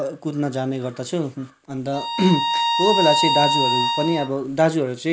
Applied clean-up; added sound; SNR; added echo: none; Bowed string instrument; -1 dB; none.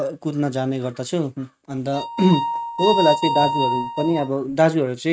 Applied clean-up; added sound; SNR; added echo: neural mask model RNNoise.